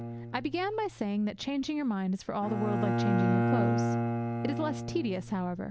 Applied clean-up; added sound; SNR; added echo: none; Bowed string instrument; 0 dB; none.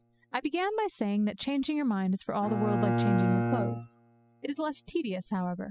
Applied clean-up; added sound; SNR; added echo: classical method spectral subtraction.